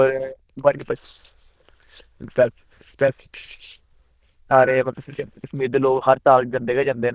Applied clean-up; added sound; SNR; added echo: neural diffusion model UNIVERSE++.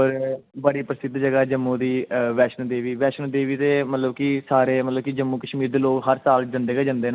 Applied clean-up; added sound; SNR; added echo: none; none; none; none.